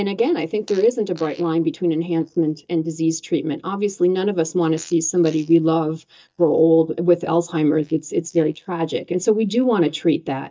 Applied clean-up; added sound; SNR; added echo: neural mask model DeepFilterNet 3.